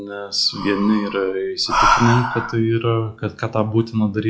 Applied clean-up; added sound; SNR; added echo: classical method log-MMSE.